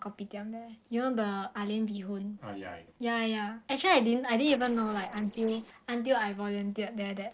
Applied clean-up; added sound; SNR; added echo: neural separator model SepFormer DNS4.